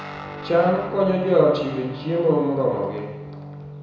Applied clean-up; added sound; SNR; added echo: none; Guitar; 13 dB; reverberation time 1.0 s.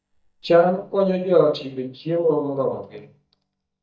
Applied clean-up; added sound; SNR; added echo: neural mask model DeepFilterNet 3.